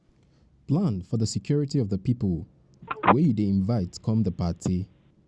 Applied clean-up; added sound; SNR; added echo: none; Telephone; 4 dB; none.